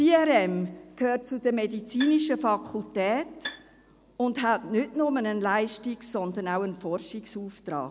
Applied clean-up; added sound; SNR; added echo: none; Bowed string instrument; 16 dB; none.